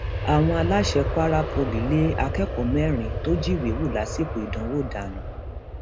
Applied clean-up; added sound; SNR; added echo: none; Aircraft; 3 dB; none.